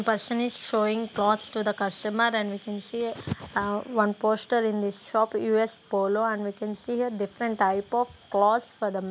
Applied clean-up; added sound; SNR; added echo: none; none; none; none.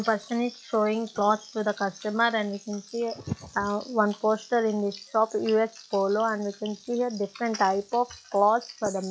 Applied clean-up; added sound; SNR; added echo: classical method log-MMSE.